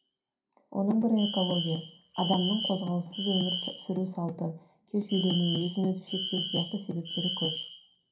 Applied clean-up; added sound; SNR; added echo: none; Alarm; 7 dB; reverberation time 0.3 s.